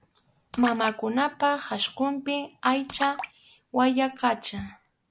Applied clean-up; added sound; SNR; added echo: none; Splash, splatter; 14 dB; none.